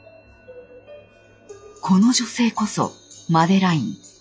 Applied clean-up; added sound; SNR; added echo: classical method log-MMSE.